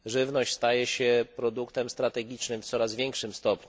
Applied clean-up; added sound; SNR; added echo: none; none; none; none.